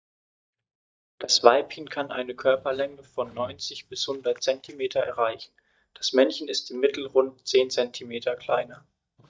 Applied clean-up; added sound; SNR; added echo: neural mask model DeepFilterNet 3.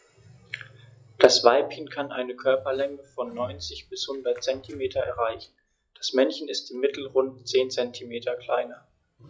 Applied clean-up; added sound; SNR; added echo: classical method log-MMSE.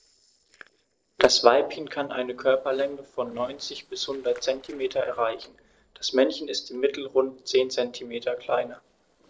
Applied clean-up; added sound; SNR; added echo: neural separator model SepFormer DNS4.